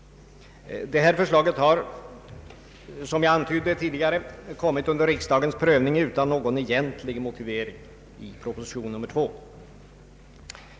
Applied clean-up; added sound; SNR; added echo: none; none; none; none.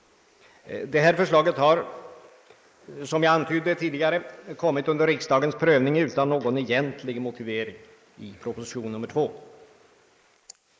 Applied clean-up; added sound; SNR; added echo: neural mask model Resemble Enhance denoiser.